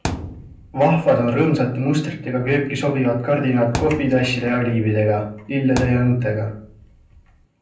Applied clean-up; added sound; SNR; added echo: none; Thump, thud; 12 dB; reverberation time 0.6 s.